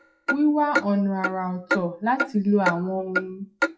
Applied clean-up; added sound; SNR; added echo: classical method WPE with log-MMSE.